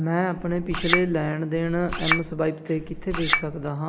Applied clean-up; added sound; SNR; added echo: none; Chink, clink; 2 dB; none.